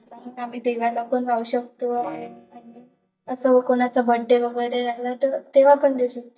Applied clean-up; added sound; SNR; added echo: neural mask model DeepFilterNet 3.